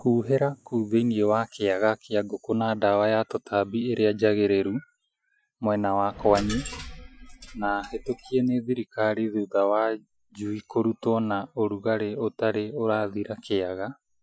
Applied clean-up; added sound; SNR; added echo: classical method Wiener filter.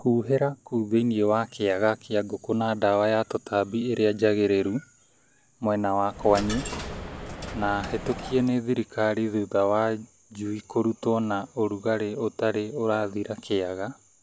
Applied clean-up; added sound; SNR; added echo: none; Coin (dropping); 9 dB; none.